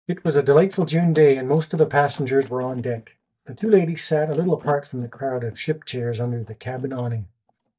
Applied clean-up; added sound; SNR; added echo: neural mask model DeepFilterNet 3.